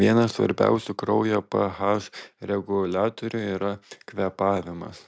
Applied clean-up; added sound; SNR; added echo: none; none; none; none.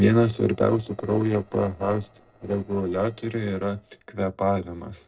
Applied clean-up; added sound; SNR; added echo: neural separator model SepFormer DNS4.